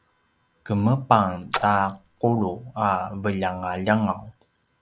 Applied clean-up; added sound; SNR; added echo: none; Splash, splatter; 11 dB; none.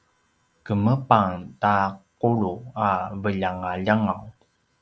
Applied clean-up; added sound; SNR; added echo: none; none; none; none.